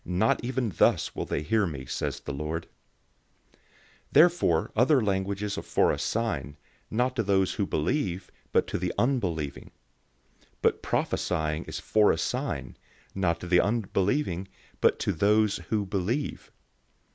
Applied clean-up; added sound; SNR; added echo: none; none; none; none.